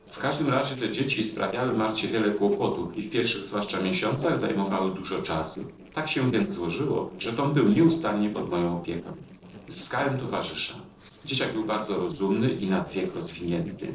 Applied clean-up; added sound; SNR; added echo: neural separator model SepFormer DNS4.